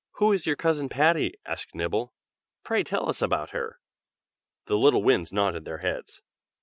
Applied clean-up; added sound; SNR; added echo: none; none; none; none.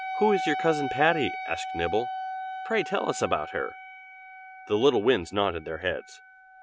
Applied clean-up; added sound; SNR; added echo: none; Wind instrument, woodwind instrument; 8 dB; none.